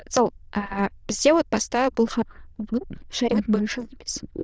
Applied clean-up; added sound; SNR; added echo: neural diffusion model UNIVERSE++.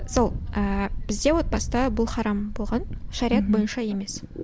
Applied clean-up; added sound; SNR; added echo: none; Wind; 6 dB; none.